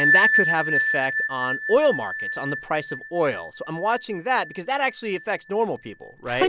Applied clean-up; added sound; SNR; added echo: none; Bell; 1 dB; none.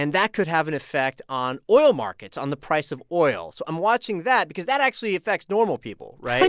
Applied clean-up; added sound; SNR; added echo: none; none; none; none.